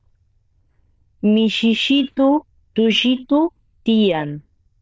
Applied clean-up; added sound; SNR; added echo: neural diffusion model UNIVERSE++.